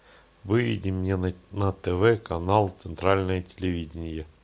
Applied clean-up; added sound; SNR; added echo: none; none; none; none.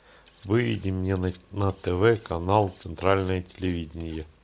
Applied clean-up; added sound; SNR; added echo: none; Cutlery, silverware; 19 dB; none.